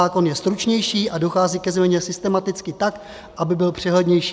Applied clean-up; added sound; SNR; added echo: none; none; none; none.